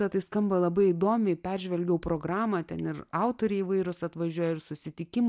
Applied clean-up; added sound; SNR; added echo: none; none; none; none.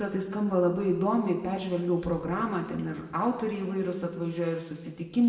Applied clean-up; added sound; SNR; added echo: none; none; none; reverberation time 1.1 s.